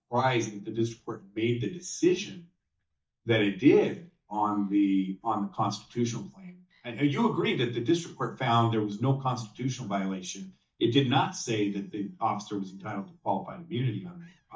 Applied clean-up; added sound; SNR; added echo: neural mask model DeepFilterNet 3.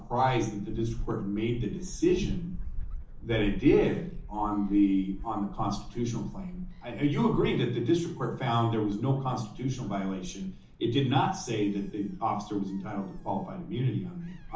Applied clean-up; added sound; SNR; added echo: none; Gull, seagull; 11 dB; reverberation time 1.2 s.